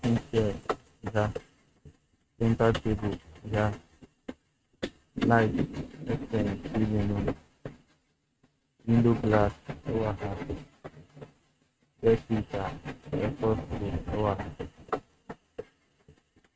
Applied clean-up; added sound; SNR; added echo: neural mask model RNNoise.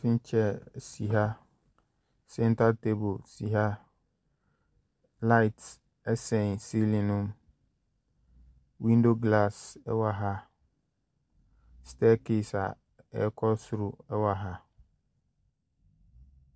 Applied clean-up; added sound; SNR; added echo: none; none; none; none.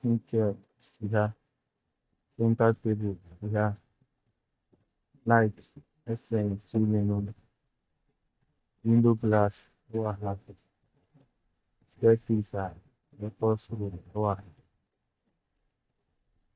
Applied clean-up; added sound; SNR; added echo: neural mask model DeepFilterNet 3.